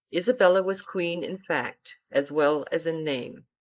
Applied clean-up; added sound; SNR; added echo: neural mask model Resemble Enhance denoiser.